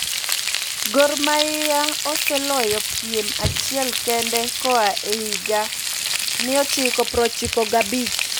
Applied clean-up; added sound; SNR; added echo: none; Frying (food); 1 dB; none.